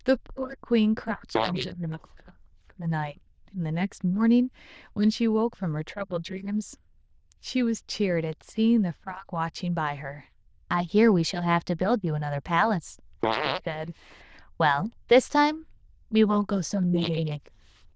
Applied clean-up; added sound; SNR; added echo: neural diffusion model UNIVERSE++.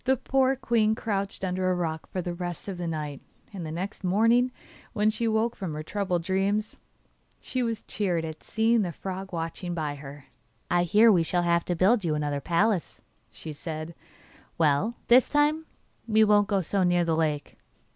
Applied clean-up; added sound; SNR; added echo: none; none; none; none.